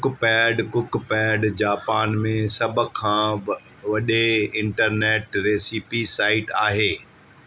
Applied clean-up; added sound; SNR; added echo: none; none; none; none.